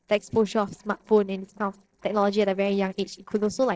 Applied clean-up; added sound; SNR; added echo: neural separator model SepFormer DNS4.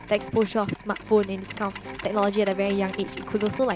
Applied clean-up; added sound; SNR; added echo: none; Mechanisms + Piano; 13 dB; none.